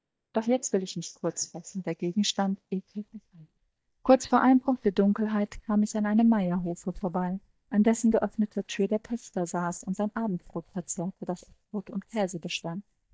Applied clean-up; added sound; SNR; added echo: neural mask model DeepFilterNet 3.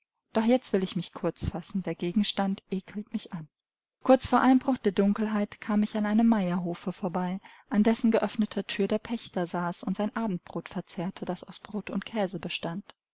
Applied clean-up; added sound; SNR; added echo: none; none; none; none.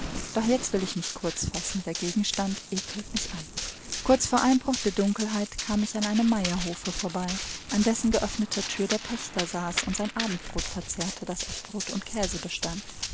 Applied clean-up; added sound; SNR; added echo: none; Run; 7 dB; none.